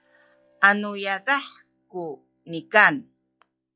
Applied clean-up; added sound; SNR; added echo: classical method log-MMSE.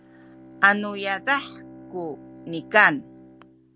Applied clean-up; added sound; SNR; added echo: none; Bowed string instrument; 20 dB; none.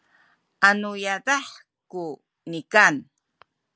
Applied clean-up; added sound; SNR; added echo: none; none; none; none.